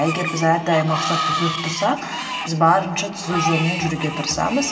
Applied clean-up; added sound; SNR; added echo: none; Screech; 6 dB; reverberation time 2.3 s.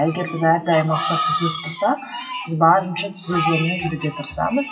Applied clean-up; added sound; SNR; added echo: classical method WPE with log-MMSE.